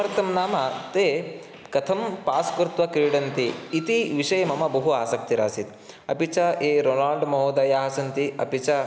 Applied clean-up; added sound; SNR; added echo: none; none; none; none.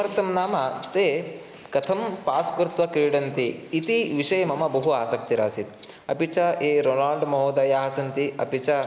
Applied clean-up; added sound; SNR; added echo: neural mask model Resemble Enhance denoiser.